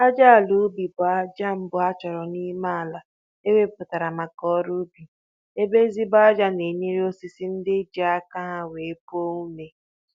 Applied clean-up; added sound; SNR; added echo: none; none; none; none.